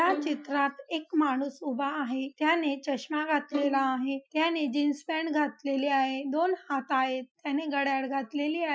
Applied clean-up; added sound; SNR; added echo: classical method Wiener filter.